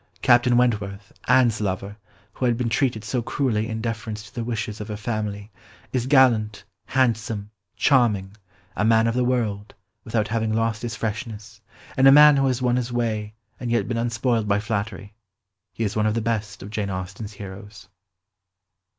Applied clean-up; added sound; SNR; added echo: none; none; none; none.